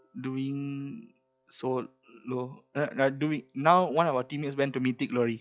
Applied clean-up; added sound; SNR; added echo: classical method log-MMSE.